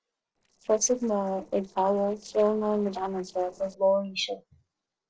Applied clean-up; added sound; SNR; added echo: neural separator model SepFormer DNS4.